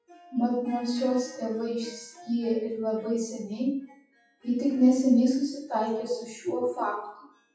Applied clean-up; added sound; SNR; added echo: classical method WPE with log-MMSE.